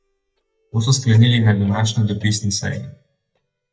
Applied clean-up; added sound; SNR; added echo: neural mask model DeepFilterNet 3.